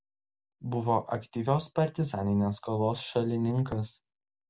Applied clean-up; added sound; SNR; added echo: none; none; none; none.